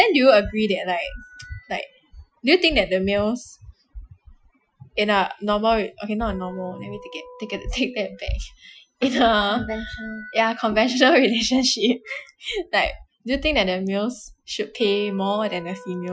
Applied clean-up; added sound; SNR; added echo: classical method Wiener filter.